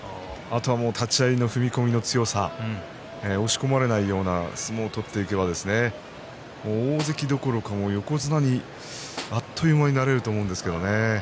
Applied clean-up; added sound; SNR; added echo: none; Snare drum; 19 dB; none.